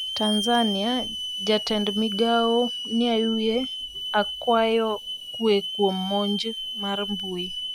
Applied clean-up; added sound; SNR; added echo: none; Hiss / Alarm; 7 dB; none.